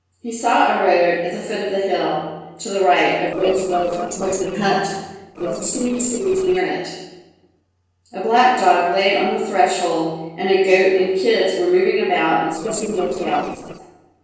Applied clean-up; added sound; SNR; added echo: neural separator model SepFormer DNS4.